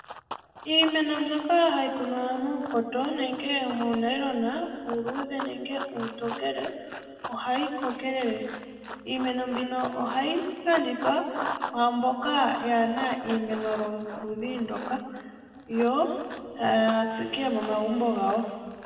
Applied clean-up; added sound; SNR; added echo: none; Run; 13 dB; reverberation time 2.0 s.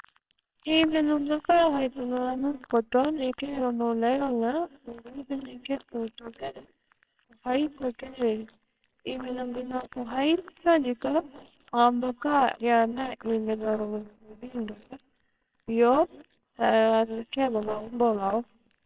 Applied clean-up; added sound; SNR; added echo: neural separator model SepFormer WHAMR!.